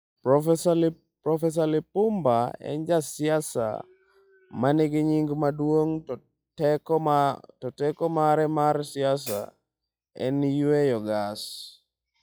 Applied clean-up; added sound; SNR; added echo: classical method log-MMSE.